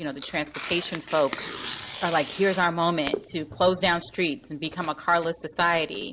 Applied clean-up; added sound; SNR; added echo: none; Tearing; 13 dB; none.